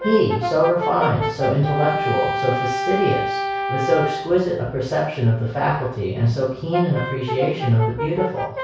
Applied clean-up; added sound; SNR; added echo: none; Brass instrument; 5 dB; reverberation time 0.6 s.